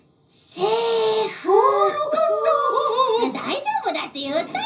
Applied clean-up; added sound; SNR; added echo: none; none; none; reverberation time 0.5 s.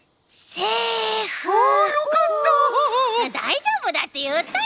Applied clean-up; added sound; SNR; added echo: none; none; none; none.